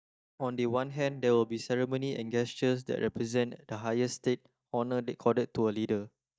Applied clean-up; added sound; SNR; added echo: neural mask model DeepFilterNet 3.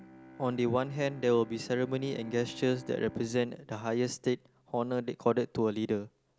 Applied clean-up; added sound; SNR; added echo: none; Bowed string instrument; 20 dB; none.